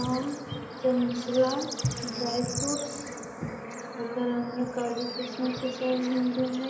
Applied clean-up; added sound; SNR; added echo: none; Bird / Insect / Frog; 7 dB; reverberation time 0.9 s.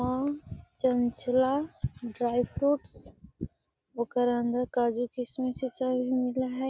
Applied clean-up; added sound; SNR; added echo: none; none; none; none.